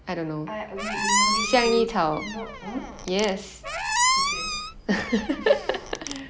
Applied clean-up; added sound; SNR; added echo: none; Squeak; 1 dB; none.